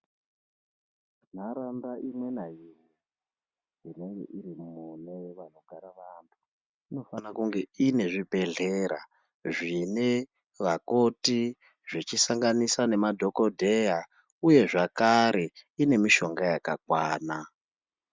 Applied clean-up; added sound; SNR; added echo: none; none; none; none.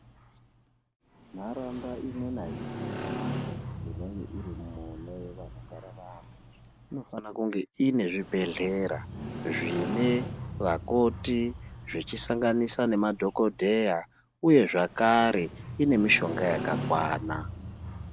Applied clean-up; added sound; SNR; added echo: none; Motorcycle; 10 dB; none.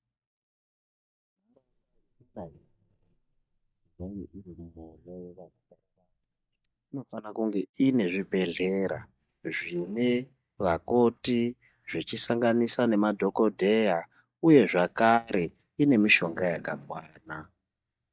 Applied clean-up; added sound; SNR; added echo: neural mask model DeepFilterNet 3.